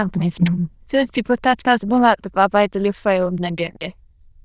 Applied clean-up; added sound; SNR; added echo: neural diffusion model UNIVERSE++.